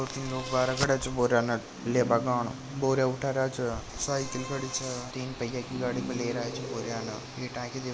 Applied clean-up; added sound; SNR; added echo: none; Bowed string instrument; 12 dB; none.